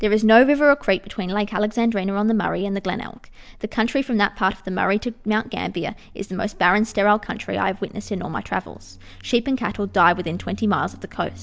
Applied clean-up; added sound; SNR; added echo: none; none; none; none.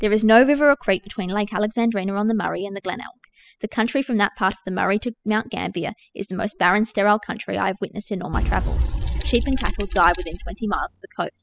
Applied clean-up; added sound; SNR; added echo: classical method spectral subtraction.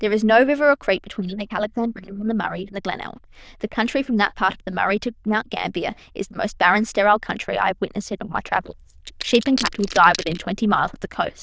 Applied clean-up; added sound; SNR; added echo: neural diffusion model UNIVERSE++.